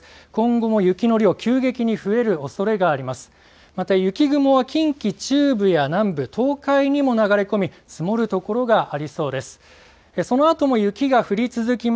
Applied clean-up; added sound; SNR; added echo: none; none; none; none.